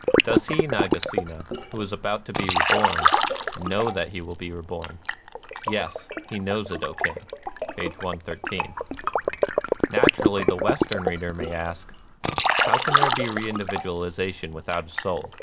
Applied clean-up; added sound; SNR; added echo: none; Liquid; -4 dB; none.